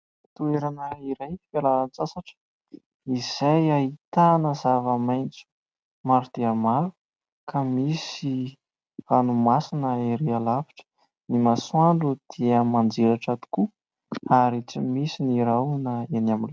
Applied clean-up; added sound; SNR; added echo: none; none; none; none.